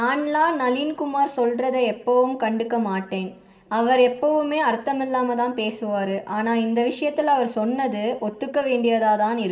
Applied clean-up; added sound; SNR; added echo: none; none; none; reverberation time 1.2 s.